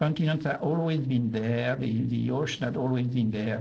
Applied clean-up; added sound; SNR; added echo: neural separator model SepFormer DNS4.